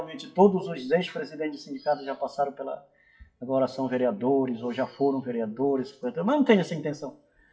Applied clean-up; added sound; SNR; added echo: classical method WPE with log-MMSE.